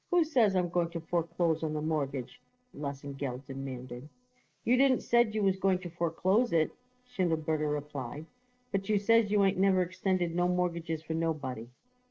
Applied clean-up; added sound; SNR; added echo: neural separator model SepFormer DNS4.